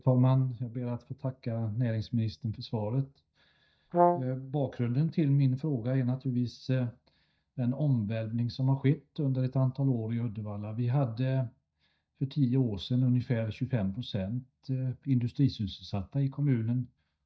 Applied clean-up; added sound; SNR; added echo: neural mask model DeepFilterNet 3.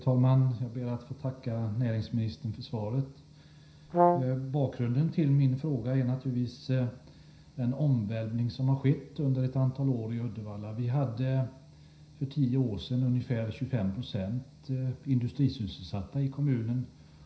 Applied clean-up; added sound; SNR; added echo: none; Brass instrument; -3 dB; reverberation time 0.5 s.